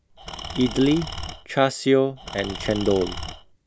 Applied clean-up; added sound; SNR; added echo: none; Engine / Tools; 10 dB; none.